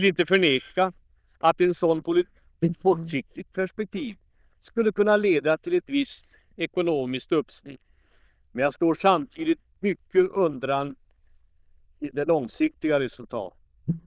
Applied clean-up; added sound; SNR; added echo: neural diffusion model UNIVERSE++.